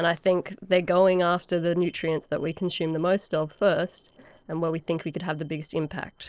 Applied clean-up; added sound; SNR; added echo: neural separator model SepFormer DNS4.